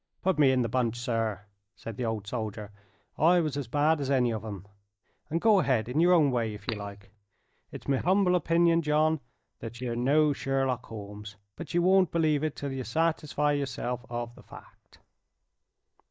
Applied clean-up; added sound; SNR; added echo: neural mask model DeepFilterNet 3.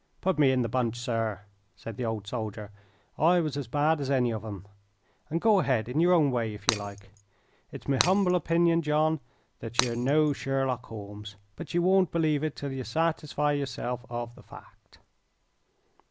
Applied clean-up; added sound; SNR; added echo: none; Shatter; 5 dB; none.